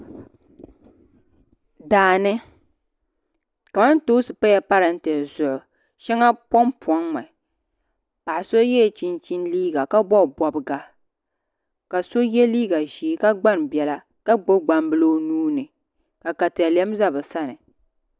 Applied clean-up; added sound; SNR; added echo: none; none; none; none.